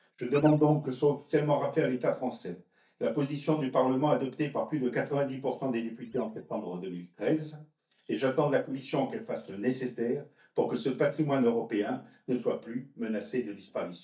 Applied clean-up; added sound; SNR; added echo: neural mask model DeepFilterNet 3.